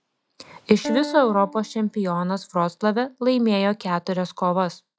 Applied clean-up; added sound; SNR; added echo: classical method log-MMSE.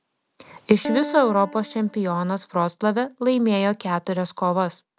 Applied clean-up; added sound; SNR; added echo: none; Piano; 14 dB; none.